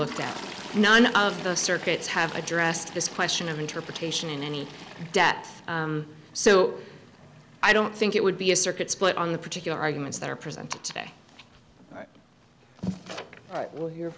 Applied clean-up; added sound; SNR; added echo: none; Toilet flush; 17 dB; none.